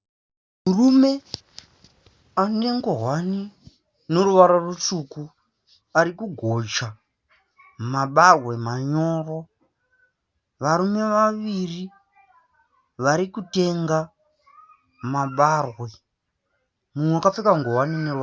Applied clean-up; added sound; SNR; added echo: none; none; none; none.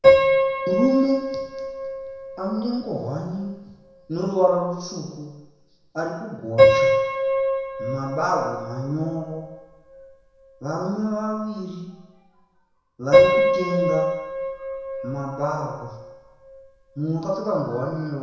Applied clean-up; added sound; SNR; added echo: none; Piano; -3 dB; reverberation time 1.0 s.